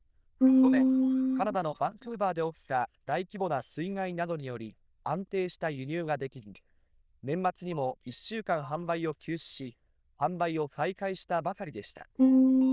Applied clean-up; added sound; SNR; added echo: neural diffusion model UNIVERSE++.